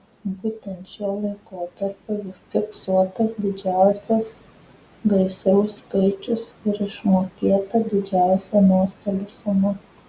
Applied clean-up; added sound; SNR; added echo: none; none; none; none.